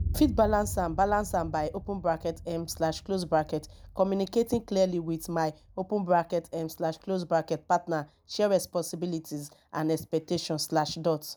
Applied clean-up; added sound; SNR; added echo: none; Boom; 13 dB; none.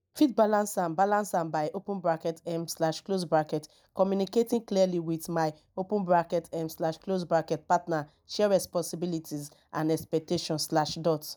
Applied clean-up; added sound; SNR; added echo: neural mask model DeepFilterNet 3.